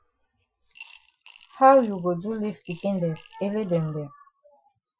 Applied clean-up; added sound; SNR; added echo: classical method Wiener filter.